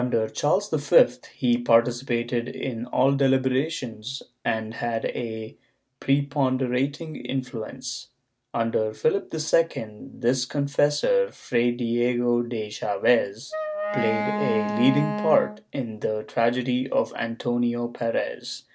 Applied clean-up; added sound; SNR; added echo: none; Wind instrument, woodwind instrument; 4 dB; none.